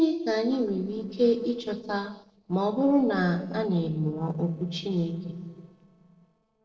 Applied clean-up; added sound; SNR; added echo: neural separator model SepFormer DNS4.